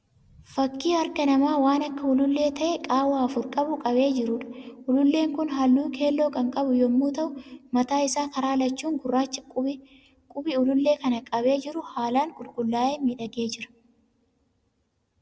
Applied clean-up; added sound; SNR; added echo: none; none; none; none.